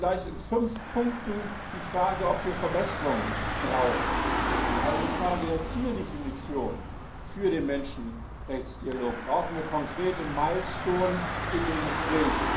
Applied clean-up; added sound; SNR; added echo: none; Engine / Car; 2 dB; reverberation time 0.6 s.